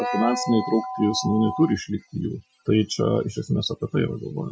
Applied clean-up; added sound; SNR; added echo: classical method Wiener filter.